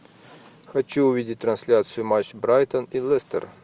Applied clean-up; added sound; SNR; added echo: none; none; none; none.